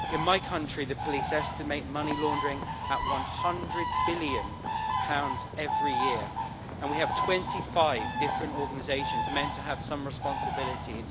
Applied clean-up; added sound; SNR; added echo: none; Bird; 0 dB; none.